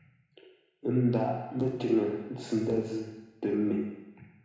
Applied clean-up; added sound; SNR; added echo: none; none; none; reverberation time 1.0 s.